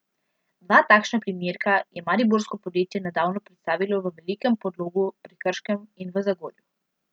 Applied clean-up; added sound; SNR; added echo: none; none; none; none.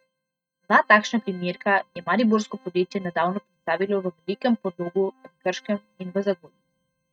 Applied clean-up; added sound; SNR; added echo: neural mask model RNNoise.